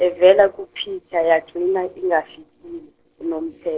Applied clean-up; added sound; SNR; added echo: neural separator model SepFormer DNS4.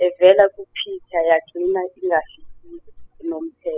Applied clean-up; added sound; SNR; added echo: classical method spectral subtraction.